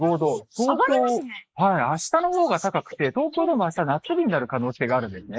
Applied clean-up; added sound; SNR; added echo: neural mask model Resemble Enhance denoiser.